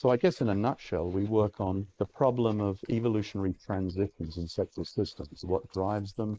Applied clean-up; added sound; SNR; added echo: neural mask model Resemble Enhance denoiser.